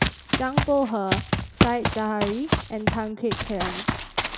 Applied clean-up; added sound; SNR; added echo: none; Run; -2 dB; none.